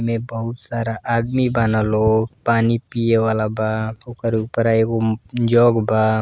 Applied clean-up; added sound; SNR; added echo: none; none; none; none.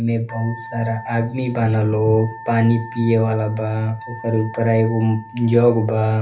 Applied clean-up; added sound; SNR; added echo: none; Wind instrument, woodwind instrument; 18 dB; reverberation time 0.3 s.